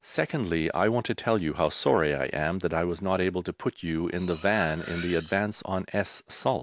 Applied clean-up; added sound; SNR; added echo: none; Cutlery, silverware; 16 dB; none.